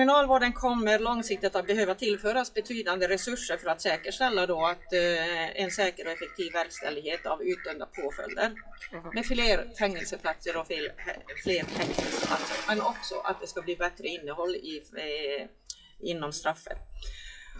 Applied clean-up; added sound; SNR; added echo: classical method WPE with log-MMSE.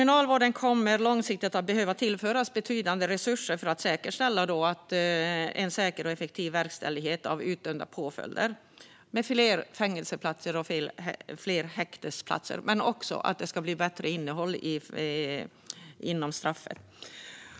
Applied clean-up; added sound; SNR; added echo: none; none; none; none.